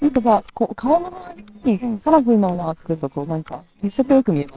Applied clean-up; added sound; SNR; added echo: neural separator model SepFormer WHAMR!.